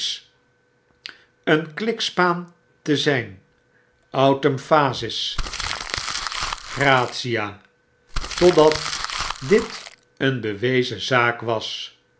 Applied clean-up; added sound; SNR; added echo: none; Crumpling, crinkling; 6 dB; none.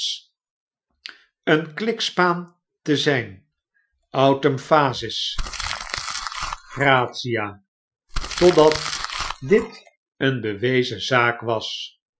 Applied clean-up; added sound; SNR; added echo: classical method Wiener filter.